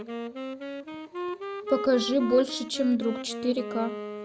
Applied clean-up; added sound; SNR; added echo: none; Wind instrument, woodwind instrument; 7 dB; none.